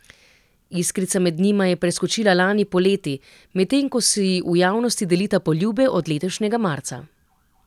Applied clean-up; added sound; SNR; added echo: none; none; none; none.